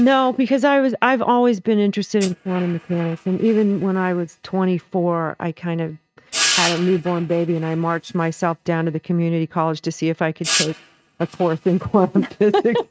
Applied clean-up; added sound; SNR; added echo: neural mask model RNNoise.